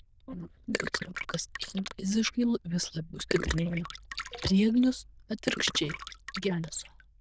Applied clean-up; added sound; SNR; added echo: neural diffusion model UNIVERSE++.